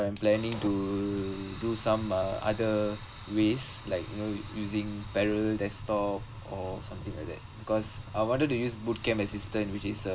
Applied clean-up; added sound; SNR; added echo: none; Fire; 12 dB; none.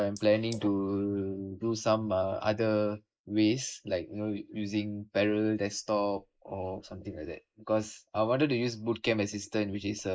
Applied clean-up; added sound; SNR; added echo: neural mask model Resemble Enhance denoiser.